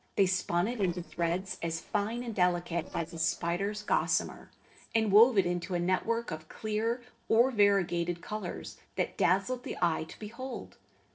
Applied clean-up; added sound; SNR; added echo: neural separator model SepFormer DNS4.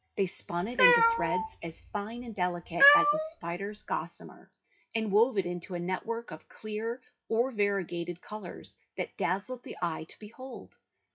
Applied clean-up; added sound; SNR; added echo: classical method WPE with log-MMSE.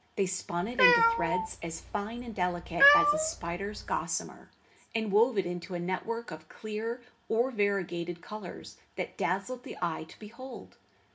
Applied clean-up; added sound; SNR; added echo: none; Cat; -4 dB; reverberation time 0.3 s.